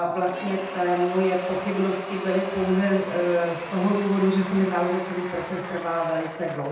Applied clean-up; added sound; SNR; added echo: none; Applause / Crowd / Cheering; 12 dB; reverberation time 0.8 s.